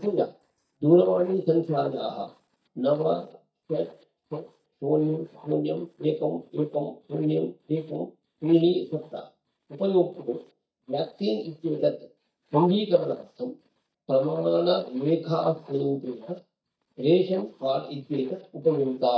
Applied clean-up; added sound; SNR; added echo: neural mask model DeepFilterNet 3.